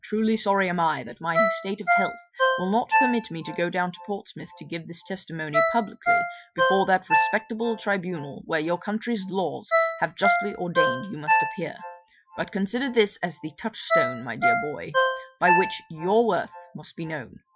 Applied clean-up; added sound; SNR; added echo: classical method Wiener filter.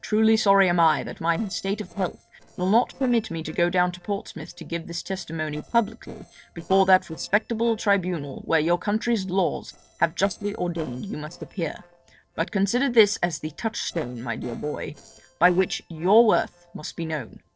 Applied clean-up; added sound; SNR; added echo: neural separator model SepFormer DNS4.